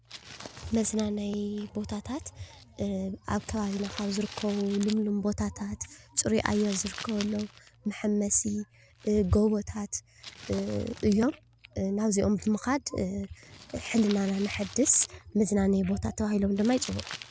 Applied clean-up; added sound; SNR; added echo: none; Crumpling, crinkling; 18 dB; none.